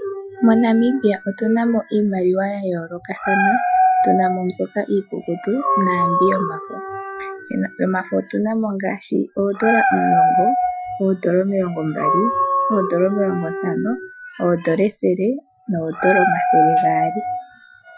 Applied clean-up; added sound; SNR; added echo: classical method Wiener filter.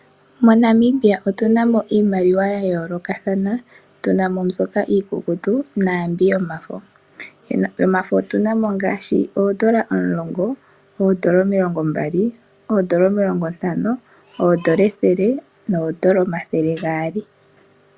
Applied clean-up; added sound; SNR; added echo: none; none; none; none.